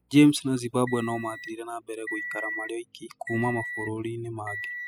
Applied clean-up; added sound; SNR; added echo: classical method spectral subtraction.